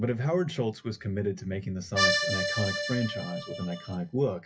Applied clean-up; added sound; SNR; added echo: classical method WPE with log-MMSE.